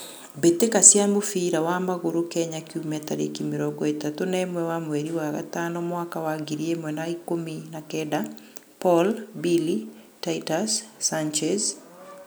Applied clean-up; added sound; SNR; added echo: none; none; none; none.